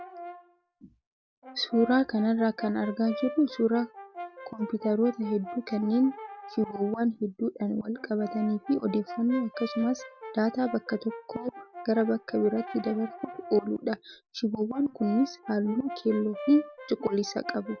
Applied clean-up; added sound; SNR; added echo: none; Brass instrument; 14 dB; none.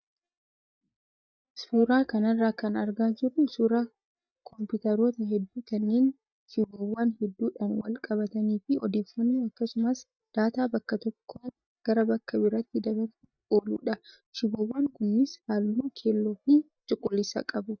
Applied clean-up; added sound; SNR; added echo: neural mask model DeepFilterNet 3.